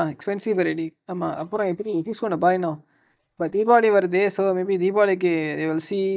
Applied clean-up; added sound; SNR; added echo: neural mask model DeepFilterNet 3.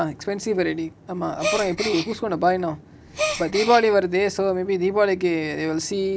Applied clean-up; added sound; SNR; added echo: none; Gasp; 6 dB; none.